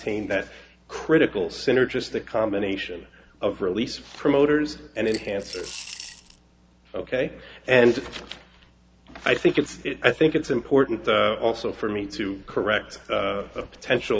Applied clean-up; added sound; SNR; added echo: none; Coin (dropping) / Glass; 16 dB; none.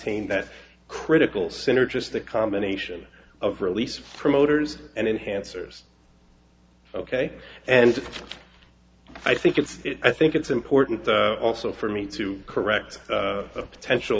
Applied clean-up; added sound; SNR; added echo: none; none; none; none.